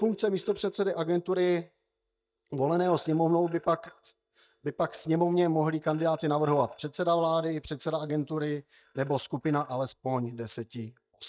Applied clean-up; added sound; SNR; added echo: neural mask model DeepFilterNet 3.